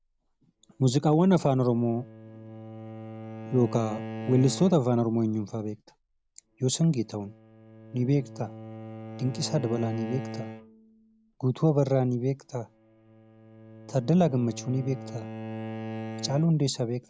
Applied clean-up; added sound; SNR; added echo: none; Bowed string instrument; 13 dB; none.